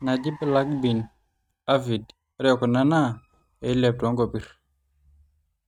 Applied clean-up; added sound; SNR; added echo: neural mask model RNNoise.